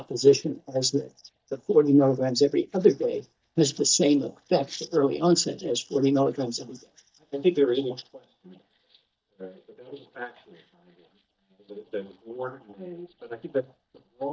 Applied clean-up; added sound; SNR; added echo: neural mask model DeepFilterNet 3.